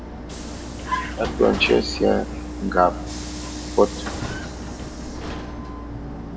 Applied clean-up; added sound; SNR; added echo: none; Vehicle; 5 dB; reverberation time 0.9 s.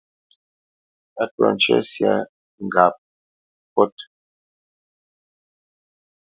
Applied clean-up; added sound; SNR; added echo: none; none; none; none.